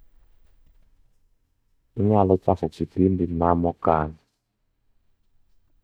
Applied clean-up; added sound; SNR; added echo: neural mask model DeepFilterNet 3.